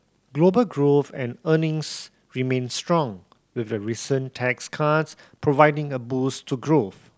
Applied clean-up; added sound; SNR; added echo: none; none; none; none.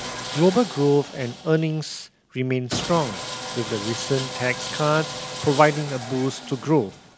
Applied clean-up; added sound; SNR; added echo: none; Sawing; 10 dB; none.